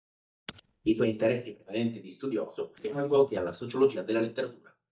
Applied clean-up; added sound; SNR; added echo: neural mask model DeepFilterNet 3.